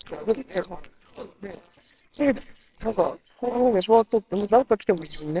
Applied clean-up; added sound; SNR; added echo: neural separator model SepFormer WHAMR!.